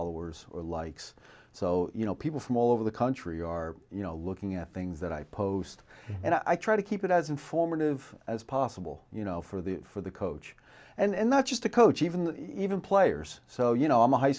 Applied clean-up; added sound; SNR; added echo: none; none; none; none.